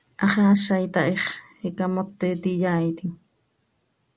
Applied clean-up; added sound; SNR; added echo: none; none; none; none.